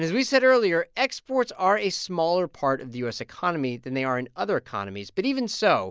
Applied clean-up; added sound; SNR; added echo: none; none; none; none.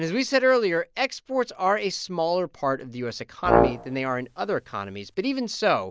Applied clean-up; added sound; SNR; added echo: none; Brass instrument; 0 dB; none.